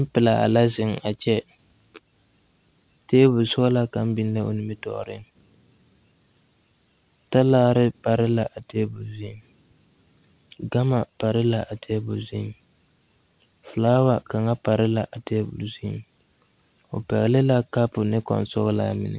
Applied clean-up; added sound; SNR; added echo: none; none; none; none.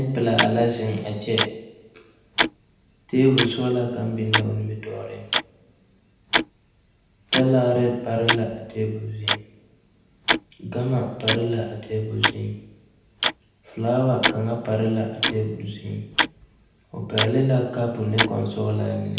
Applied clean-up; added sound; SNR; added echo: none; Tick-tock; 4 dB; reverberation time 0.9 s.